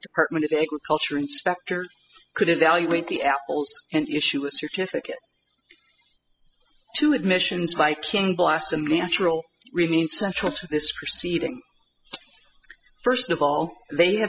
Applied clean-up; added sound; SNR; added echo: classical method spectral subtraction.